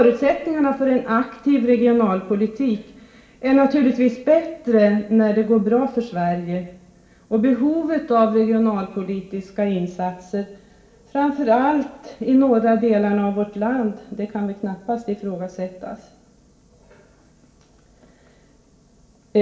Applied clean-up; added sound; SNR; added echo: none; none; none; reverberation time 0.7 s.